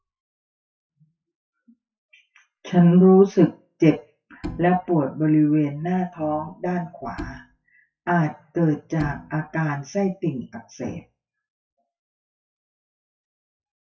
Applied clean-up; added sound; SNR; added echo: classical method WPE with log-MMSE.